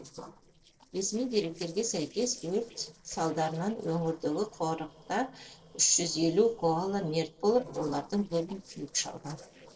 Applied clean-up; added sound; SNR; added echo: neural separator model SepFormer DNS4.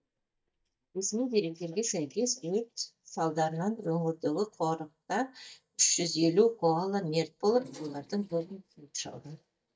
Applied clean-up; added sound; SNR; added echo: neural mask model DeepFilterNet 3.